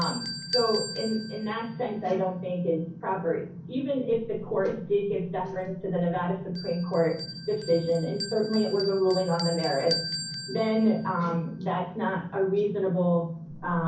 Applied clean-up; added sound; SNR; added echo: none; Bell; 12 dB; reverberation time 0.6 s.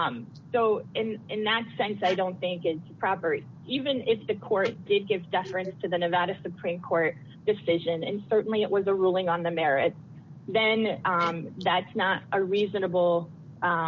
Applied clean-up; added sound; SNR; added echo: none; none; none; none.